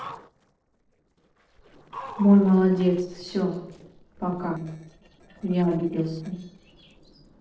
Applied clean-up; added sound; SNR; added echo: neural separator model SepFormer DNS4.